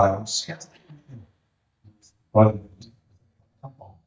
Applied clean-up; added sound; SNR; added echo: neural mask model DeepFilterNet 3.